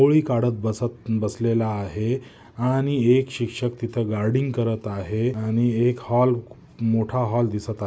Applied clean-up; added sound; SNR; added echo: none; none; none; none.